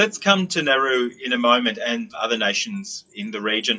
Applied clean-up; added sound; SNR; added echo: classical method WPE with log-MMSE.